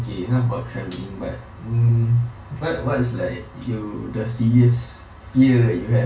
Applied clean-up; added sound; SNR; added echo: none; Hi-hat; 17 dB; reverberation time 0.2 s.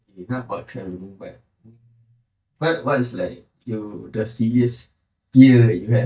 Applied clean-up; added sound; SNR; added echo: neural mask model DeepFilterNet 3.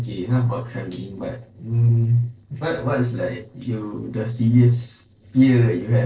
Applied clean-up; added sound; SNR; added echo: neural separator model SepFormer DNS4.